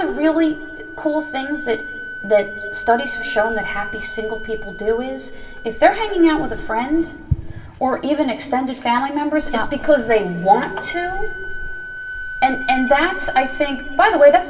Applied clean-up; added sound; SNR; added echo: none; Wind instrument, woodwind instrument; 13 dB; reverberation time 1.9 s.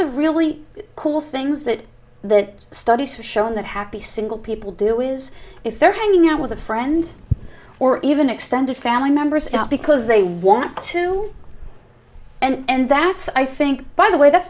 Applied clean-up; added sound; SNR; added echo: none; none; none; none.